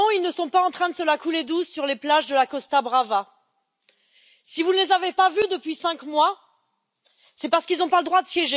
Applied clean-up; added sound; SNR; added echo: none; none; none; none.